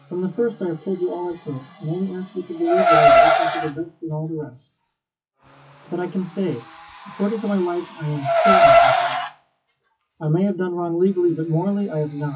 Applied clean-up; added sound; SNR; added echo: classical method WPE with log-MMSE.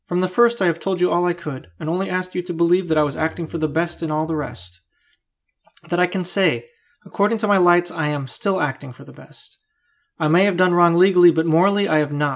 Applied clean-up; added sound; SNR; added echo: none; none; none; none.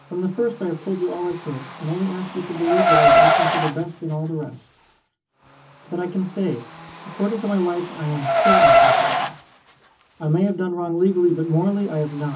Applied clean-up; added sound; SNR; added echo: none; Car; -2 dB; reverberation time 0.3 s.